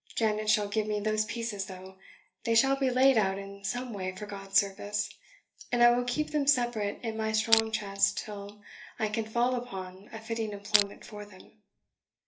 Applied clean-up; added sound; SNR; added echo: none; Crushing; -2 dB; reverberation time 0.3 s.